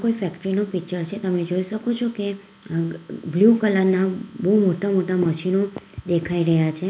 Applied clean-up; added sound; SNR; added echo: none; none; none; none.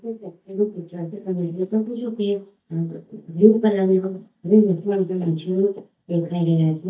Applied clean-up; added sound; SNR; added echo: neural mask model DeepFilterNet 3.